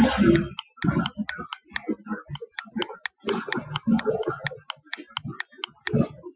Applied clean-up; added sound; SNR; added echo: classical method Wiener filter.